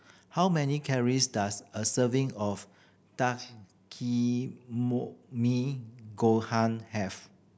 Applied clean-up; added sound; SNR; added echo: none; none; none; none.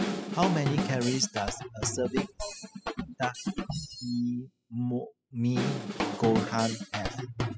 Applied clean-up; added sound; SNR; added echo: classical method spectral subtraction.